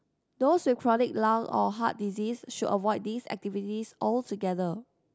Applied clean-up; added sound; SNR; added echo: none; none; none; none.